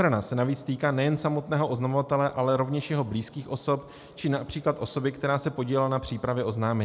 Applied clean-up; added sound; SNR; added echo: none; none; none; none.